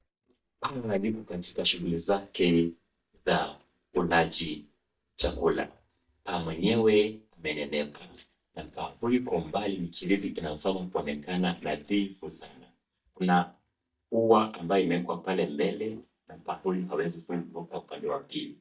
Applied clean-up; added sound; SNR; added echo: neural mask model DeepFilterNet 3.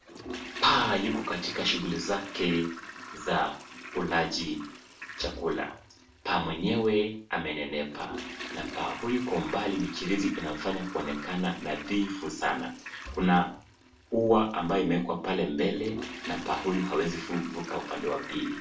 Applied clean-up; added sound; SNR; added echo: none; Toilet flush; 13 dB; reverberation time 0.4 s.